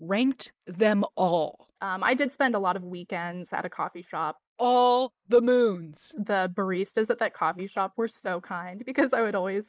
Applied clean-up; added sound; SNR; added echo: neural mask model Resemble Enhance denoiser.